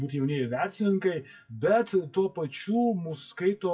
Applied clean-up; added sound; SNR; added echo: classical method WPE with log-MMSE.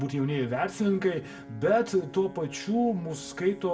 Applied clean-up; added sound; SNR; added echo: none; Brass instrument; 19 dB; reverberation time 0.3 s.